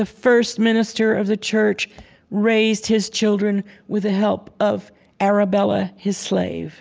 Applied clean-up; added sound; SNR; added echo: none; none; none; none.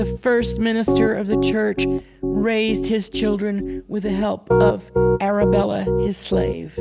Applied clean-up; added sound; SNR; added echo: none; Piano; 0 dB; none.